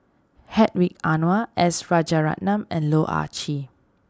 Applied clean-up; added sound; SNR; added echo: none; none; none; none.